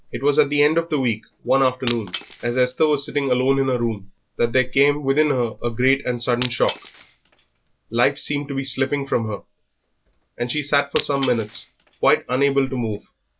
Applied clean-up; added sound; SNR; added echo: none; Shatter; 14 dB; none.